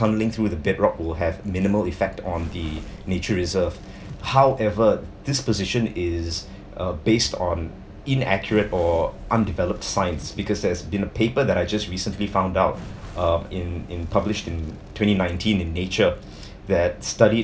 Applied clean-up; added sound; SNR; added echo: none; Crackle; 19 dB; none.